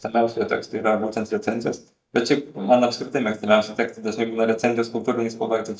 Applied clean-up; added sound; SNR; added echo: neural mask model DeepFilterNet 3.